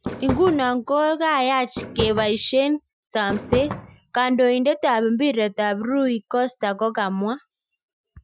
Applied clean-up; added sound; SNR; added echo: classical method Wiener filter.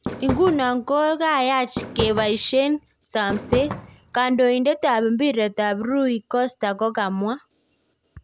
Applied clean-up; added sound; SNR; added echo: none; Fireworks; 10 dB; none.